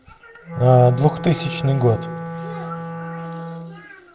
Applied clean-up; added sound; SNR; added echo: none; Wind instrument, woodwind instrument; 10 dB; reverberation time 0.7 s.